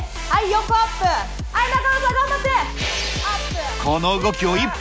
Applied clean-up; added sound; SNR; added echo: none; none; none; none.